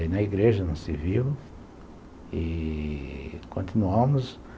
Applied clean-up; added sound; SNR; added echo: none; none; none; none.